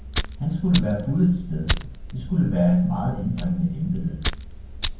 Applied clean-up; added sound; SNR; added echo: none; Fire; 7 dB; reverberation time 0.9 s.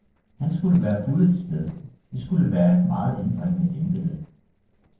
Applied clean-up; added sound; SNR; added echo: neural separator model SepFormer DNS4.